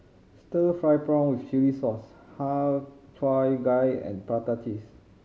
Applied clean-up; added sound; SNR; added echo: none; none; none; none.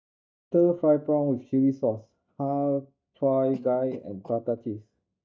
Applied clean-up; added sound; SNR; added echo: neural mask model DeepFilterNet 3.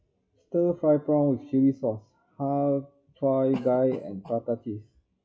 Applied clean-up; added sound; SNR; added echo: classical method WPE with log-MMSE.